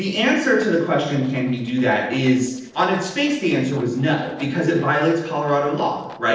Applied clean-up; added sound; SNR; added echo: neural separator model SepFormer DNS4.